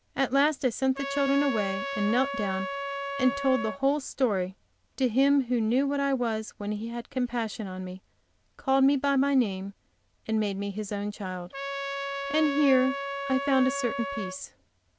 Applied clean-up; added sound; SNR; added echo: none; Trumpet; 6 dB; none.